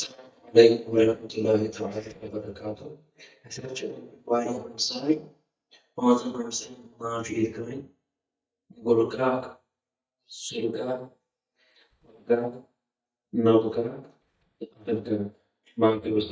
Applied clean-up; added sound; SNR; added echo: neural mask model DeepFilterNet 3.